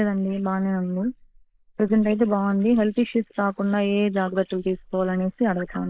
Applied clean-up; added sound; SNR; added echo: neural mask model Resemble Enhance denoiser.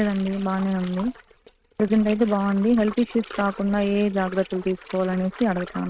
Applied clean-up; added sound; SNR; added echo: neural mask model RNNoise.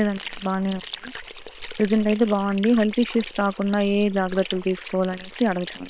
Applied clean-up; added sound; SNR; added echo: neural separator model SepFormer WHAM!.